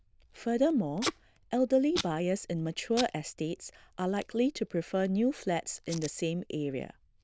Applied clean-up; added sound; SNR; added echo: neural diffusion model UNIVERSE++.